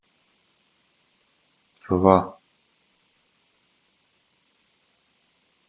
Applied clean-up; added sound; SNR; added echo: none; none; none; none.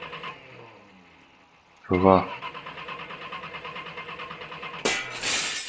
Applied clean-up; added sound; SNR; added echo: none; Glass / Engine / Car; 4 dB; none.